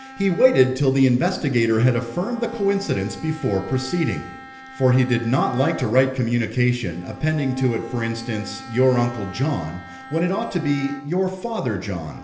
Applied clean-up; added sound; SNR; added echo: none; Bowed string instrument; 18 dB; reverberation time 1.4 s.